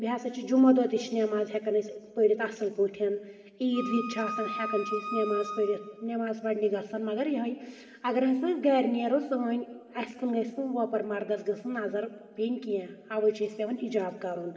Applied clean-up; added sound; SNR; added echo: none; Wind instrument, woodwind instrument; 7 dB; reverberation time 1.8 s.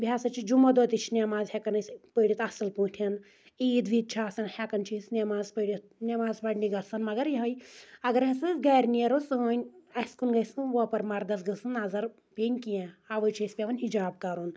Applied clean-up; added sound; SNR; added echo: none; none; none; none.